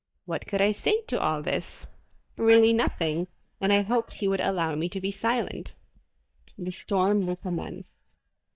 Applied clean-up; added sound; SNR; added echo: neural mask model DeepFilterNet 3.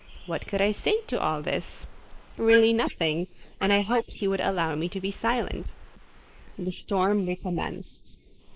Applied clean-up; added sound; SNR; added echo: neural mask model Resemble Enhance denoiser.